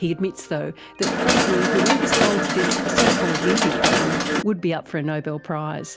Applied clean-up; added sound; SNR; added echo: none; Mechanisms; -5 dB; none.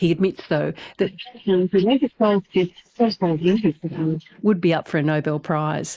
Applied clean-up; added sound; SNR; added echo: neural mask model Resemble Enhance denoiser.